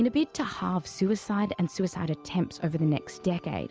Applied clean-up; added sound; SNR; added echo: none; none; none; none.